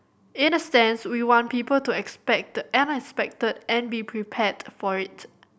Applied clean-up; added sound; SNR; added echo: none; none; none; none.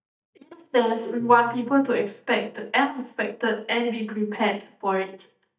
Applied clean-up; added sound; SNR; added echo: neural mask model DeepFilterNet 3.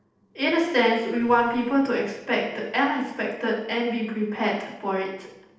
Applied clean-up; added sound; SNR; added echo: neural separator model SepFormer DNS4.